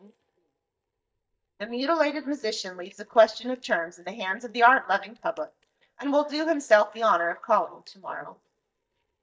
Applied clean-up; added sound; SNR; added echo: neural mask model DeepFilterNet 3.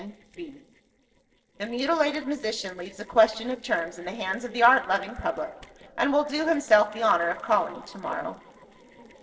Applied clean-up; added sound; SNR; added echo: neural separator model SepFormer DNS4.